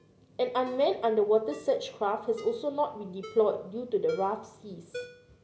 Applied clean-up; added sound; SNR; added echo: none; Ringtone; 19 dB; none.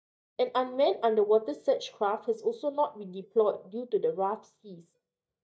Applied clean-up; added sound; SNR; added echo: neural mask model DeepFilterNet 3.